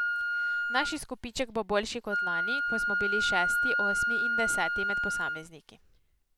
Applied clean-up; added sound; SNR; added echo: none; Wind instrument, woodwind instrument; -4 dB; none.